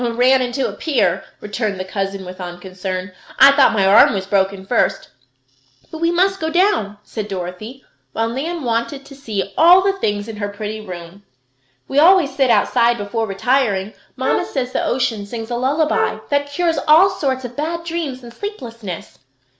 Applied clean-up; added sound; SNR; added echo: none; Wind instrument, woodwind instrument; 7 dB; none.